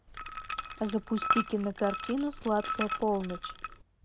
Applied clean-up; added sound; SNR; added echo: none; Liquid; 3 dB; none.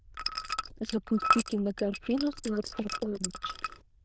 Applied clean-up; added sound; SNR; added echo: neural diffusion model UNIVERSE++.